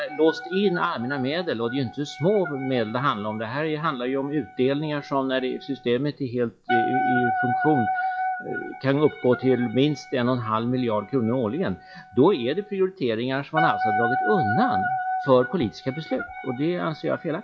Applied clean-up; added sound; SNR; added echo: classical method log-MMSE.